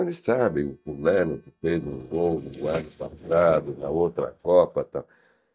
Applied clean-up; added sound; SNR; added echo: neural mask model DeepFilterNet 3.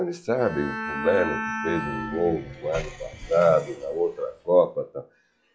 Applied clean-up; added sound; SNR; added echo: classical method log-MMSE.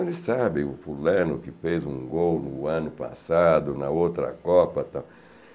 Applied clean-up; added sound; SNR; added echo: none; none; none; none.